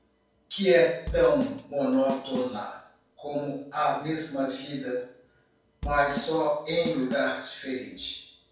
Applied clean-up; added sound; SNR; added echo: none; Drum / Drum kit; 11 dB; reverberation time 0.6 s.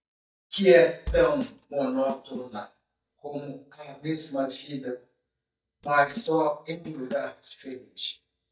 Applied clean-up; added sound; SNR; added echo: neural mask model DeepFilterNet 3.